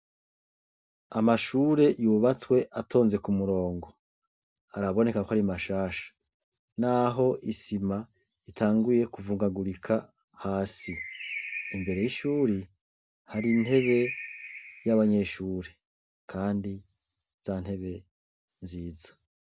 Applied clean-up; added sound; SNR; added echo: none; Bird; 11 dB; none.